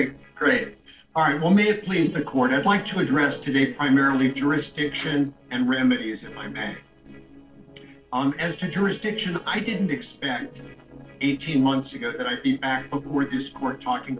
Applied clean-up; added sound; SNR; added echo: neural separator model SepFormer DNS4.